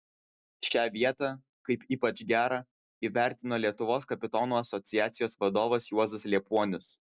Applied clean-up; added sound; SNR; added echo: none; none; none; none.